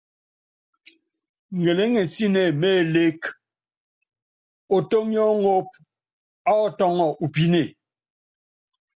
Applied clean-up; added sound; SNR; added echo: none; none; none; none.